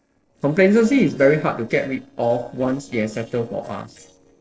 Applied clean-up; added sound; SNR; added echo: neural separator model SepFormer DNS4.